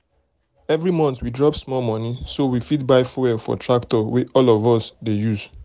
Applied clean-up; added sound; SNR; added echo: none; none; none; none.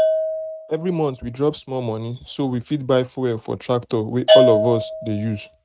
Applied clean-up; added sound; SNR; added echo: neural mask model RNNoise.